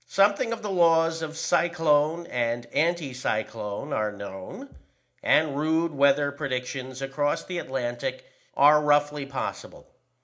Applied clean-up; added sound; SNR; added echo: none; none; none; reverberation time 0.4 s.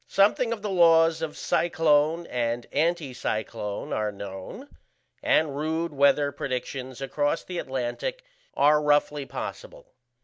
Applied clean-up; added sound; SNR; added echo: none; none; none; none.